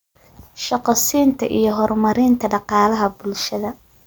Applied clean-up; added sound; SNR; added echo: none; none; none; none.